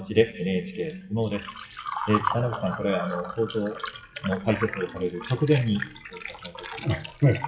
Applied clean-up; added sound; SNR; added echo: classical method WPE with log-MMSE.